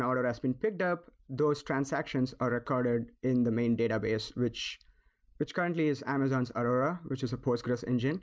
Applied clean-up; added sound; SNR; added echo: none; none; none; none.